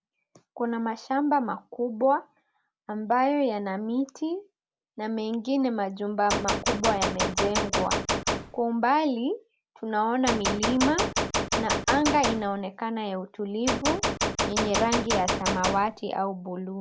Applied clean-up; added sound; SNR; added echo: none; Gunshot, gunfire; 0 dB; none.